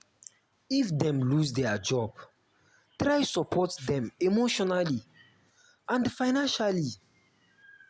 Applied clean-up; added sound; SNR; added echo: none; none; none; none.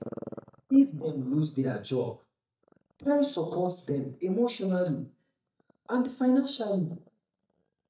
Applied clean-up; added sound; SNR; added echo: neural mask model DeepFilterNet 3.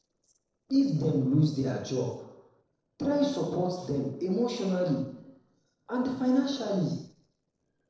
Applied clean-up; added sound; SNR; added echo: neural separator model SepFormer DNS4.